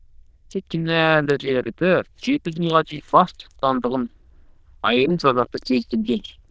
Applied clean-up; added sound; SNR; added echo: neural diffusion model UNIVERSE++.